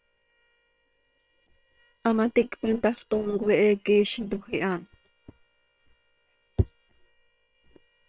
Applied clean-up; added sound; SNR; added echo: neural separator model SepFormer WHAM!.